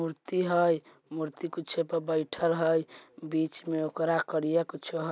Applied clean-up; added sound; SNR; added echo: none; none; none; none.